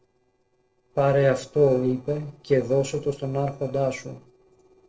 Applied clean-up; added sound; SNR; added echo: neural separator model SepFormer DNS4.